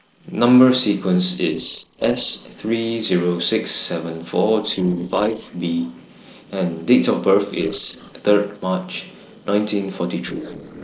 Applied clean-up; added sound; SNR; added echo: neural separator model SepFormer DNS4.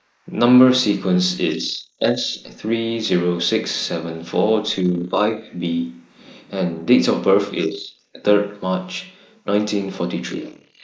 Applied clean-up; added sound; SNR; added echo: neural mask model Resemble Enhance denoiser.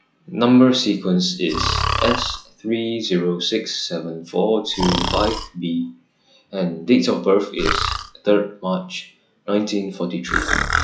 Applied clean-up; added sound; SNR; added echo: classical method log-MMSE.